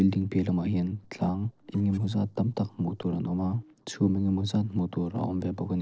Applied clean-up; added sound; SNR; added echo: neural separator model SepFormer DNS4.